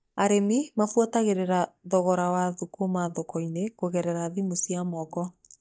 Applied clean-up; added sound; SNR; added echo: neural mask model DeepFilterNet 3.